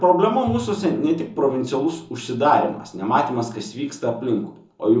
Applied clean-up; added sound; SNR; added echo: none; Bowed string instrument; 18 dB; reverberation time 0.7 s.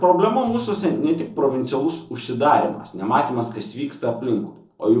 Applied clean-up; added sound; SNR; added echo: neural separator model SepFormer DNS4.